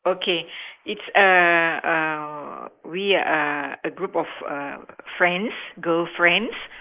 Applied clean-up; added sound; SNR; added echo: neural mask model Resemble Enhance denoiser.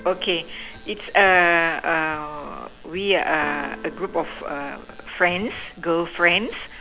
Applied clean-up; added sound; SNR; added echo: none; Keyboard (musical); 18 dB; none.